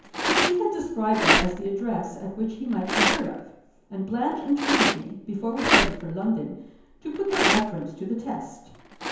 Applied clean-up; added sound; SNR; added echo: none; Rattle; -1 dB; reverberation time 0.9 s.